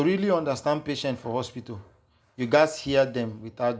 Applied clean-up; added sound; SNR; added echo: none; none; none; reverberation time 0.3 s.